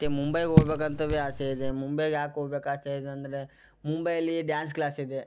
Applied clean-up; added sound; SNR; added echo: none; Raindrop / Drip; -3 dB; none.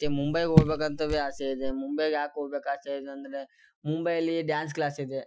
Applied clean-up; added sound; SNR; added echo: classical method Wiener filter.